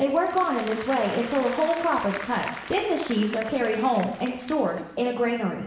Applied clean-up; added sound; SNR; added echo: none; Applause; 14 dB; reverberation time 0.9 s.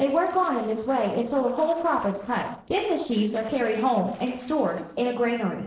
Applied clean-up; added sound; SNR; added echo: neural separator model SepFormer DNS4.